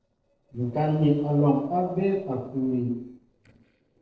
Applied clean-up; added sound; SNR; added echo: neural separator model SepFormer DNS4.